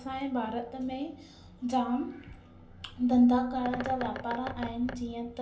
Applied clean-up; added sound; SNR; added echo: none; Bird; 14 dB; reverberation time 0.2 s.